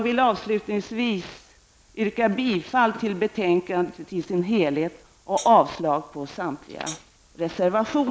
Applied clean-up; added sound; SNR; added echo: none; Hi-hat; 14 dB; none.